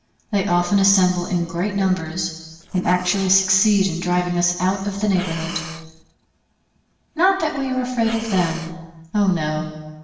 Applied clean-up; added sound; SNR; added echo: neural separator model SepFormer DNS4.